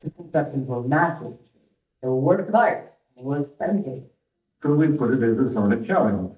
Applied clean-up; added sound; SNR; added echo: neural mask model DeepFilterNet 3.